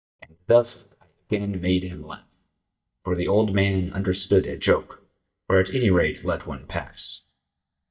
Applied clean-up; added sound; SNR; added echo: neural mask model DeepFilterNet 3.